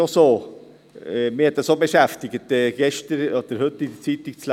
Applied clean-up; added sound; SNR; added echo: none; none; none; none.